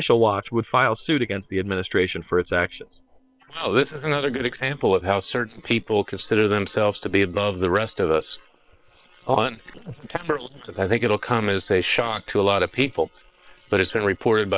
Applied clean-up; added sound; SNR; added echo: neural separator model SepFormer WHAM!.